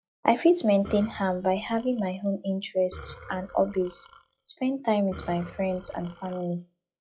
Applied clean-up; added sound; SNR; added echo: classical method log-MMSE.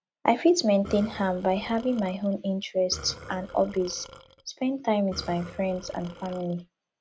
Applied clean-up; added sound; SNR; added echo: none; Burping, eructation; 17 dB; none.